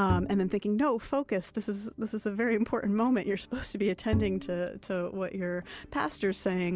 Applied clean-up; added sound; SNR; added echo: none; Bowed string instrument; 2 dB; none.